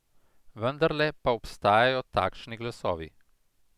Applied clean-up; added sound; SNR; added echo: none; none; none; none.